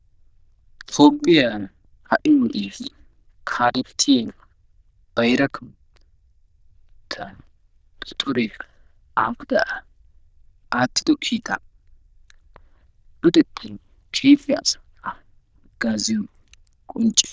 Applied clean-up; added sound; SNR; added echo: neural diffusion model UNIVERSE++.